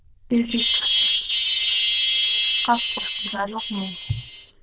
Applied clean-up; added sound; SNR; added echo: neural diffusion model UNIVERSE++.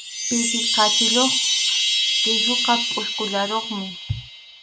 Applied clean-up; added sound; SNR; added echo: none; Chime; -4 dB; none.